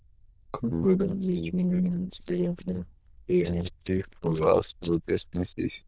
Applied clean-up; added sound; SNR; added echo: neural diffusion model UNIVERSE++.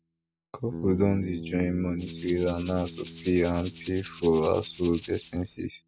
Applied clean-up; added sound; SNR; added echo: none; Rattle (instrument) + Bass guitar; 13 dB; none.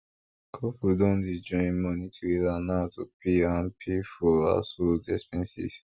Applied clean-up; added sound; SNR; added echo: none; none; none; none.